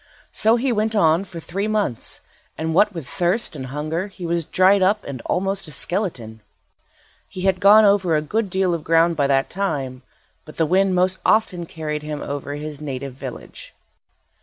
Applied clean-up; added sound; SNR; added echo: none; none; none; none.